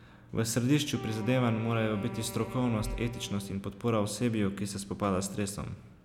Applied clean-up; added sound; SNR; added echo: none; Wind instrument, woodwind instrument; 15 dB; none.